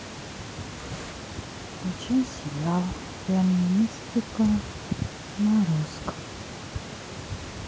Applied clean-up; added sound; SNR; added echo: none; none; none; none.